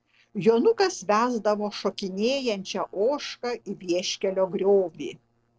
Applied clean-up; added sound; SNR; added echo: neural separator model SepFormer DNS4.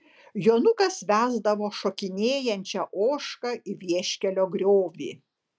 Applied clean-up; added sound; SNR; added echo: none; none; none; none.